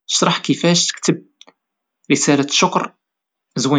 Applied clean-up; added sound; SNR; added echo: none; none; none; none.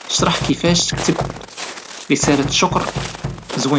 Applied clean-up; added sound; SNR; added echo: none; Walk, footsteps + Knock; 6 dB; none.